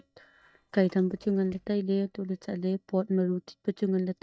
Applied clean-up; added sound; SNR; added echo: neural mask model DeepFilterNet 3.